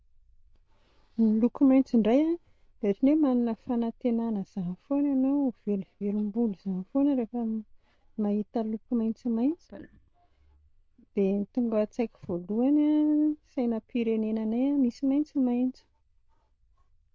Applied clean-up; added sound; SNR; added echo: neural diffusion model UNIVERSE++.